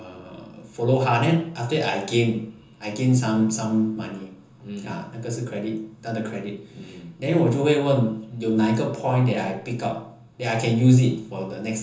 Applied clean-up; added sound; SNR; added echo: none; none; none; reverberation time 0.6 s.